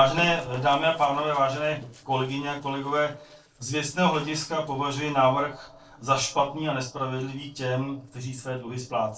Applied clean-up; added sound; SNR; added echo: neural separator model SepFormer DNS4.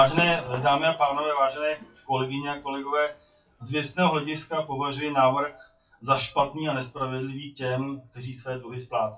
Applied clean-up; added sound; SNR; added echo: classical method WPE with log-MMSE.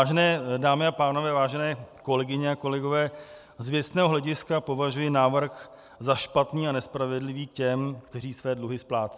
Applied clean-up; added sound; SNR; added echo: none; none; none; none.